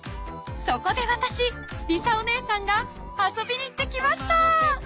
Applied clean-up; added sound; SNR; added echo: none; Truck; 19 dB; none.